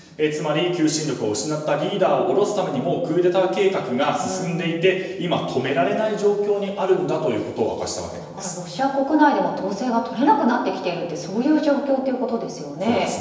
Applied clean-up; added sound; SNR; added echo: none; none; none; reverberation time 1.0 s.